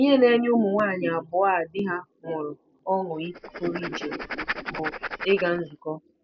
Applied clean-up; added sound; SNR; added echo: none; Writing; 10 dB; none.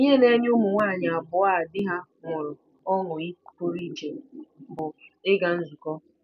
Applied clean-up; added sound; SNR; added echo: none; none; none; none.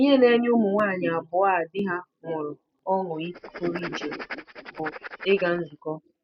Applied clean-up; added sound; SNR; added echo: neural mask model RNNoise.